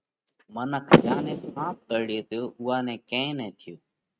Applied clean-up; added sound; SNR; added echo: neural mask model RNNoise.